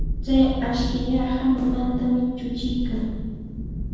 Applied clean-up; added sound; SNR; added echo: none; Thunderstorm; 5 dB; reverberation time 1.2 s.